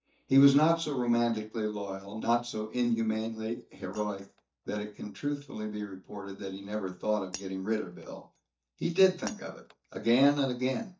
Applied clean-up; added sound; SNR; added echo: neural mask model DeepFilterNet 3.